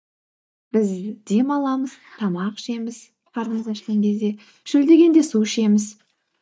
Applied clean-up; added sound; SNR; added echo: neural mask model DeepFilterNet 3.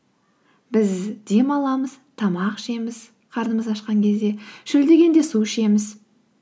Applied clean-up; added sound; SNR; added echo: none; none; none; none.